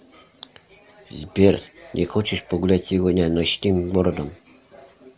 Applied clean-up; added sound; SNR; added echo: none; none; none; none.